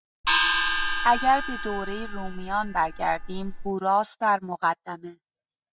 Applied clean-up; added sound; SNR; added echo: none; Gong; 0 dB; none.